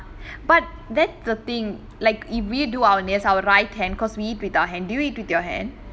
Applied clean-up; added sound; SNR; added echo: none; none; none; none.